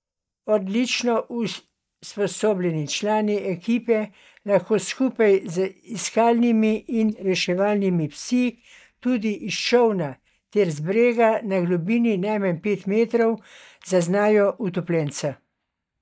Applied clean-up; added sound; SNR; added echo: neural mask model DeepFilterNet 3.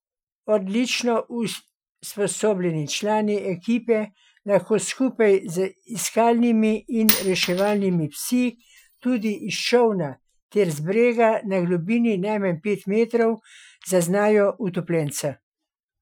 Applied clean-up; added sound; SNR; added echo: classical method Wiener filter.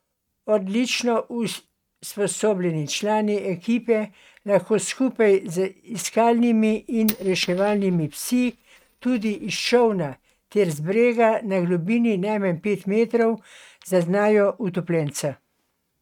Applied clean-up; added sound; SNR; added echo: neural mask model RNNoise.